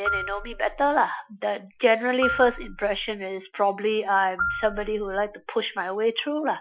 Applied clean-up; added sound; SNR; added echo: classical method Wiener filter.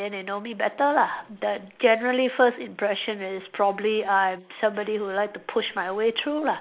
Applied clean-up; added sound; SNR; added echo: neural mask model Resemble Enhance denoiser.